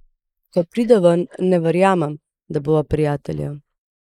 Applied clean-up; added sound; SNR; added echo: neural mask model Resemble Enhance denoiser.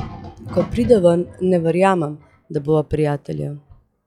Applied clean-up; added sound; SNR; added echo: classical method log-MMSE.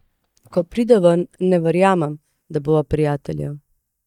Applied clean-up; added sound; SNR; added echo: neural mask model DeepFilterNet 3.